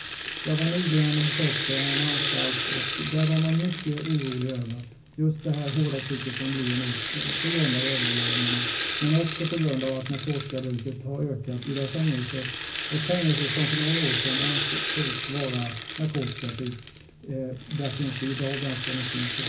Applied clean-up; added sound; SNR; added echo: none; Rattle (instrument); 3 dB; reverberation time 0.4 s.